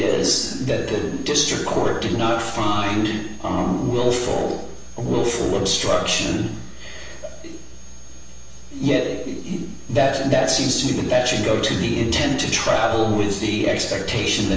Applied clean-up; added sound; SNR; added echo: none; none; none; reverberation time 0.7 s.